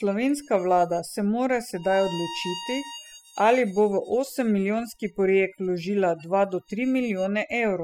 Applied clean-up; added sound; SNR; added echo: classical method spectral subtraction.